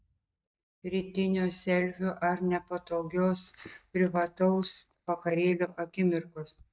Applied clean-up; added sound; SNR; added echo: neural mask model DeepFilterNet 3.